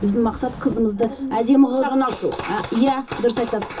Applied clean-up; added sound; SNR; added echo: none; Whoosh, swoosh, swish / Fireworks; 19 dB; reverberation time 0.2 s.